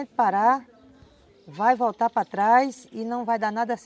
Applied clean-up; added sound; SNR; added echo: none; none; none; none.